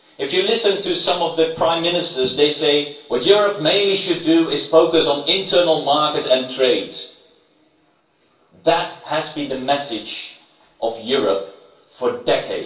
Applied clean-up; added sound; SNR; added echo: none; none; none; reverberation time 0.3 s.